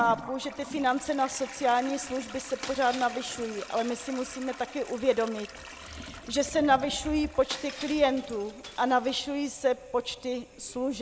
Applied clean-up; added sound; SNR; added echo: none; Toilet flush + Shatter; 14 dB; none.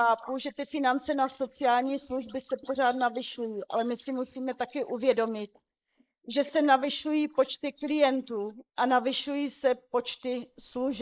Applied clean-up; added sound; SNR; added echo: neural mask model Resemble Enhance denoiser.